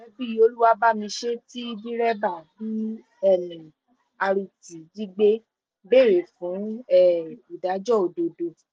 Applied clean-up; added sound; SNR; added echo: none; none; none; none.